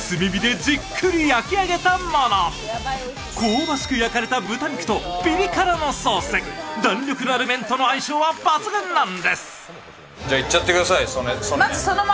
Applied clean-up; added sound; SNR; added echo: none; none; none; none.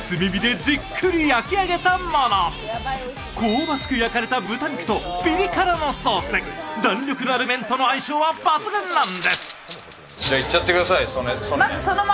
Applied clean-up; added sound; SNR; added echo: none; Cutlery, silverware; 2 dB; none.